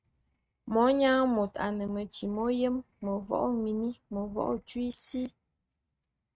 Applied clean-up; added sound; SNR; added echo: neural mask model RNNoise.